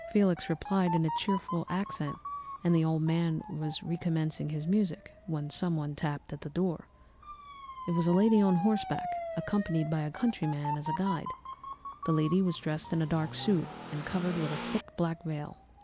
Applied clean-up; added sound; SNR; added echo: none; Motor vehicle (road) / Siren + Accelerating, revving, vroom / Car; 11 dB; none.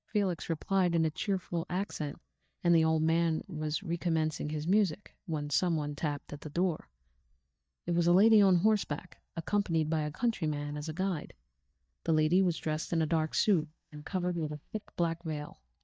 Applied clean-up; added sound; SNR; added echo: neural mask model DeepFilterNet 3.